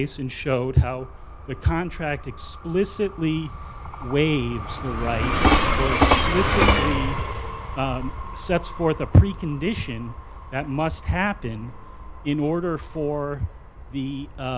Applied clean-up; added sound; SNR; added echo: none; Train; 1 dB; none.